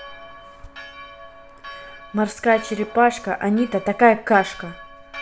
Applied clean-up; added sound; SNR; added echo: none; Church bell; 18 dB; none.